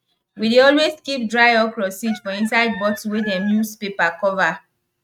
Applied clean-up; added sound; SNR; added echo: neural mask model RNNoise.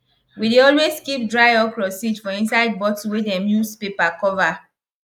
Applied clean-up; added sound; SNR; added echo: neural mask model Resemble Enhance denoiser.